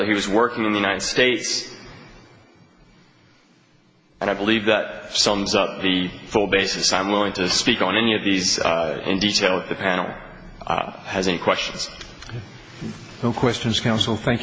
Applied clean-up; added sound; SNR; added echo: none; none; none; none.